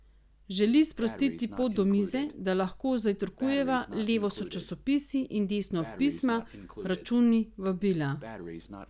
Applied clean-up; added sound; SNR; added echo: none; Breathing; 16 dB; none.